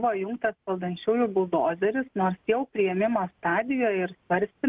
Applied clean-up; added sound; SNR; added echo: none; none; none; none.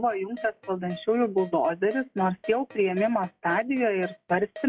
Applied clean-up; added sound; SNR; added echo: classical method log-MMSE.